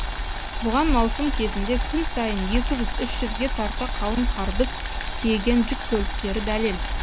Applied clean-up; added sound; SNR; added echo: none; Boiling; 0 dB; none.